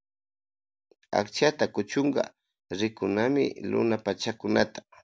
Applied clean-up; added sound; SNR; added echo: none; none; none; none.